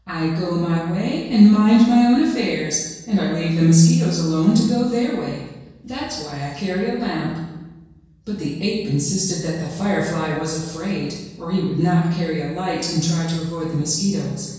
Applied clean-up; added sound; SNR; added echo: none; none; none; reverberation time 1.0 s.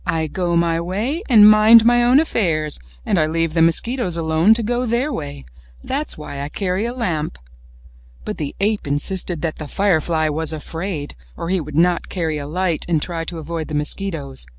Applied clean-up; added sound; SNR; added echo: none; none; none; none.